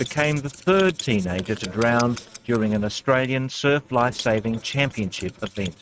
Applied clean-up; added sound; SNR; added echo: neural mask model RNNoise.